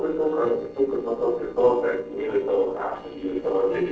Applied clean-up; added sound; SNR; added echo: neural separator model SepFormer DNS4.